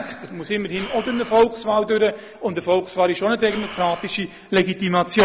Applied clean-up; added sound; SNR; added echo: none; Breathing; 16 dB; none.